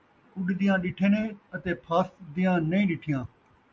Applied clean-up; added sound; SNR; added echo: none; none; none; none.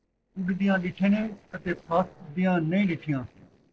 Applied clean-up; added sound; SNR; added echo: neural separator model SepFormer DNS4.